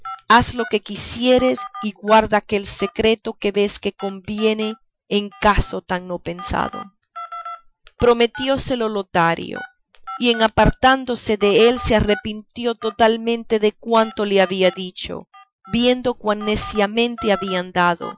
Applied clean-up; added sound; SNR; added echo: classical method Wiener filter.